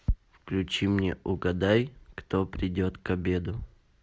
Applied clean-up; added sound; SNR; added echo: none; none; none; none.